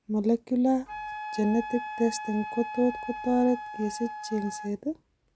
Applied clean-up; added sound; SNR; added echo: none; Wind instrument, woodwind instrument; 10 dB; none.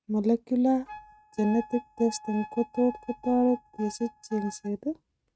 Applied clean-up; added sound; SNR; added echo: neural mask model RNNoise.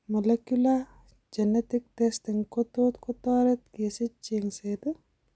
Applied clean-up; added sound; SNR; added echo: none; none; none; none.